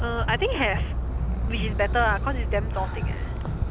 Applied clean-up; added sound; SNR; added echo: none; Fireworks; -2 dB; none.